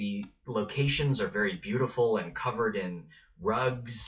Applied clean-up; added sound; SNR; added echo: classical method WPE with log-MMSE.